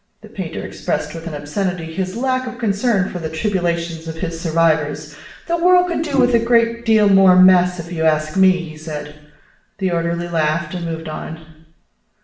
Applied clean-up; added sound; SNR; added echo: none; Bowed string instrument; 12 dB; reverberation time 0.7 s.